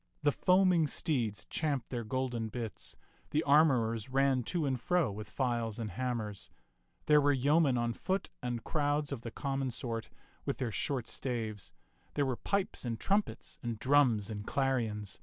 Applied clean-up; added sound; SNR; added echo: none; none; none; none.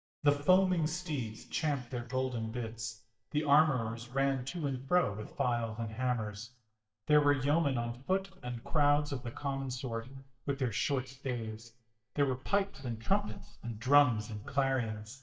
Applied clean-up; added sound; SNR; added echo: neural mask model DeepFilterNet 3.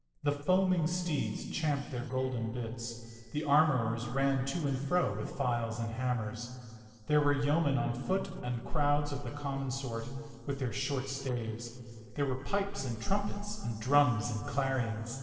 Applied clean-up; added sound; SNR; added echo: neural separator model SepFormer DNS4.